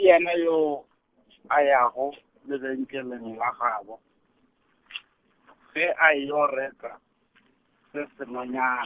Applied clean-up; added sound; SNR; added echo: neural separator model SepFormer DNS4.